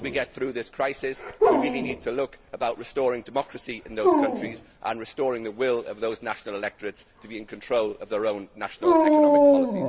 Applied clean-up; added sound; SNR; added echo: none; Dog; -4 dB; none.